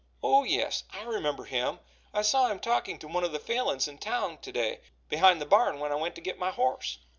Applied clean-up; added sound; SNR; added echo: none; none; none; none.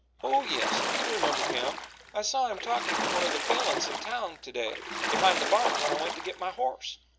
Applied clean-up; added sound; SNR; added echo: none; Water / Splash, splatter; 0 dB; none.